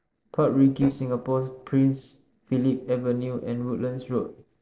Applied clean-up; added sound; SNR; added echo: neural separator model SepFormer DNS4.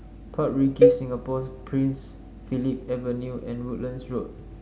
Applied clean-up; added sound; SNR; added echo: none; Cowbell; -4 dB; none.